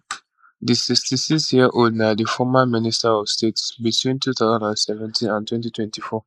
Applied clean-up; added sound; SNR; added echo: neural mask model Resemble Enhance denoiser.